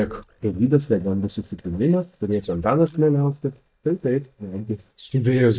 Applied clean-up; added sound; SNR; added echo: neural mask model DeepFilterNet 3.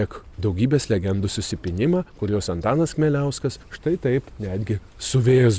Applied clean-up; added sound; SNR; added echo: none; none; none; none.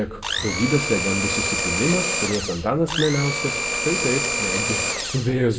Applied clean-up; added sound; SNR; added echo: none; Domestic sounds, home sounds; 1 dB; reverberation time 0.6 s.